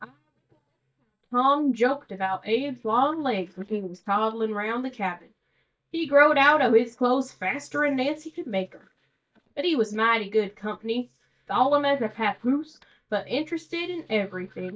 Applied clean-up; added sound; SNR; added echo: neural mask model DeepFilterNet 3.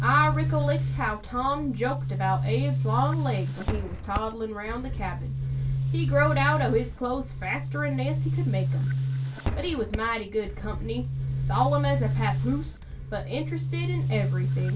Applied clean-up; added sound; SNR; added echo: none; Boom; -2 dB; reverberation time 0.2 s.